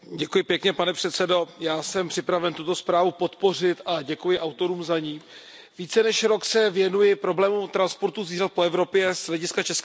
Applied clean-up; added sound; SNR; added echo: none; none; none; none.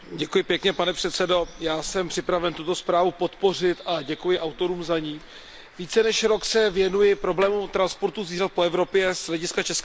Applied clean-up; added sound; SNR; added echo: none; Snare drum + Bird; 19 dB; none.